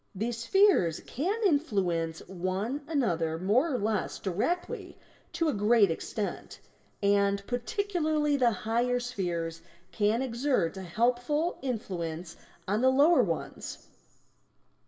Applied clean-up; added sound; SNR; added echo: none; none; none; reverberation time 0.9 s.